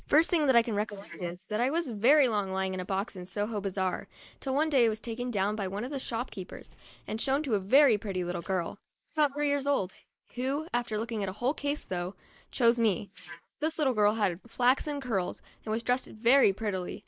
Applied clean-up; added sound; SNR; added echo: neural mask model Resemble Enhance denoiser.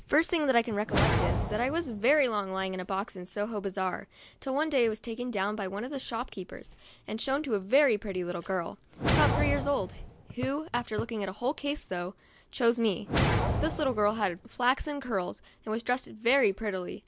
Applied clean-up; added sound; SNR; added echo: none; Whoosh, swoosh, swish; 1 dB; none.